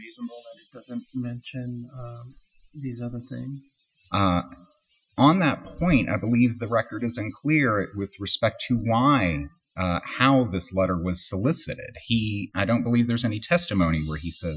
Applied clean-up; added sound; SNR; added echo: classical method Wiener filter.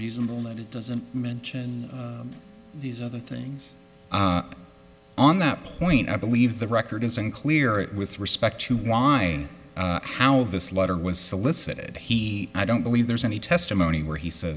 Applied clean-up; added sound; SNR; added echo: none; none; none; none.